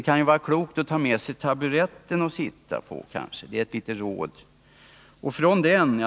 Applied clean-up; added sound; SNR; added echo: none; none; none; none.